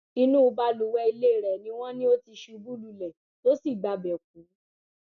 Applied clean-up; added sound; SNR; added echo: none; none; none; none.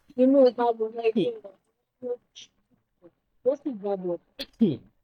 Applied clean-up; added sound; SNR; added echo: neural mask model DeepFilterNet 3.